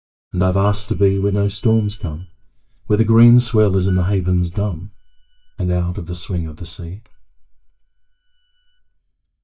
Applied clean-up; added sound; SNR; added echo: neural mask model DeepFilterNet 3.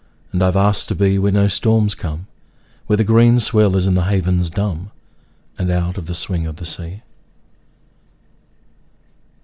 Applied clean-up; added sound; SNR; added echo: none; none; none; none.